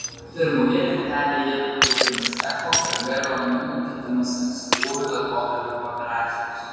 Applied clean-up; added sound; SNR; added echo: none; Shatter; 4 dB; reverberation time 2.2 s.